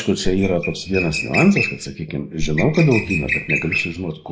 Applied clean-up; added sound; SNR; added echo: neural mask model Resemble Enhance denoiser.